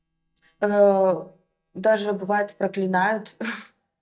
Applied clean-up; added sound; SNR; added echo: neural mask model DeepFilterNet 3.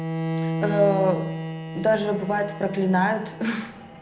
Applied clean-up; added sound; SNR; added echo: none; Bowed string instrument; 6 dB; reverberation time 0.8 s.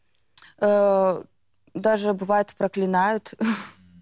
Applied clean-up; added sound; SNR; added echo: none; none; none; none.